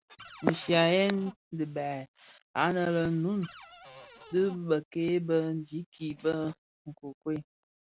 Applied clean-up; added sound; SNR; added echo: none; Cupboard open or close; 19 dB; none.